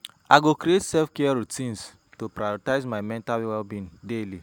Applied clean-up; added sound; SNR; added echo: none; none; none; none.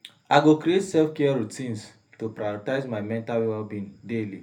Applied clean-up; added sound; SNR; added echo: none; none; none; reverberation time 0.3 s.